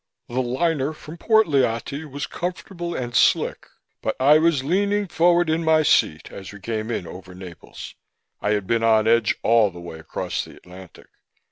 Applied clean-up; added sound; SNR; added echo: none; none; none; none.